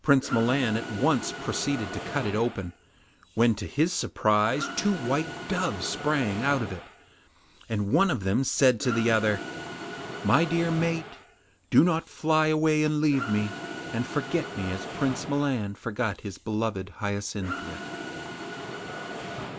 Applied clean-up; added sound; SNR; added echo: none; Mechanisms; 11 dB; none.